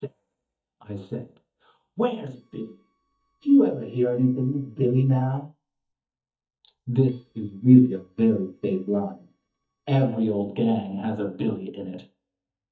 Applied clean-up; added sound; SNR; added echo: neural mask model DeepFilterNet 3.